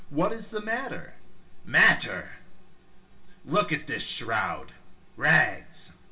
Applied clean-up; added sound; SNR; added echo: none; none; none; reverberation time 0.4 s.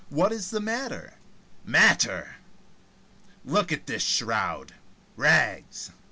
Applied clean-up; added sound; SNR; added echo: none; none; none; none.